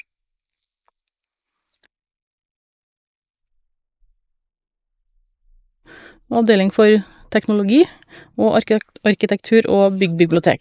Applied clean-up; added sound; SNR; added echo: neural mask model Resemble Enhance denoiser.